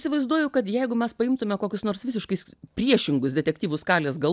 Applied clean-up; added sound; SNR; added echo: none; none; none; none.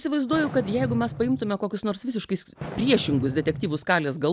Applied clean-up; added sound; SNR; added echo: none; Fireworks + Camera; 10 dB; none.